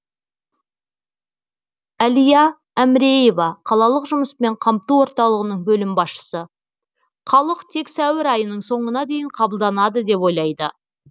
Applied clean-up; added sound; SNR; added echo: none; none; none; none.